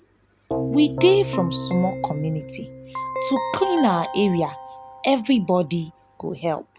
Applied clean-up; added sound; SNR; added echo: none; Keyboard (musical); 7 dB; none.